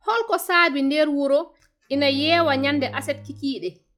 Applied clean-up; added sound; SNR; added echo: classical method log-MMSE.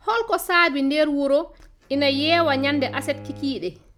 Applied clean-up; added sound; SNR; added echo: none; Bowed string instrument; 18 dB; none.